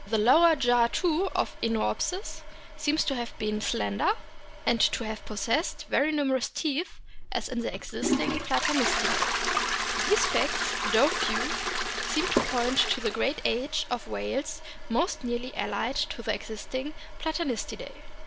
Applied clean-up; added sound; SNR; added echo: none; Toilet flush; 4 dB; none.